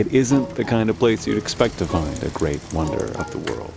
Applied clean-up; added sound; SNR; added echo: none; Bicycle; 15 dB; none.